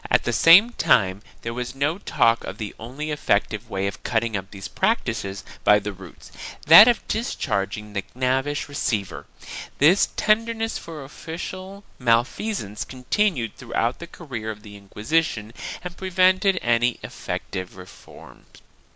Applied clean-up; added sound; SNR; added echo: none; none; none; none.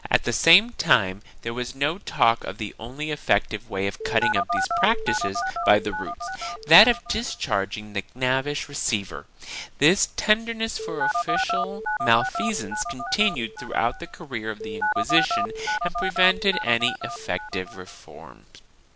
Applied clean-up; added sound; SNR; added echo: none; Telephone; 3 dB; none.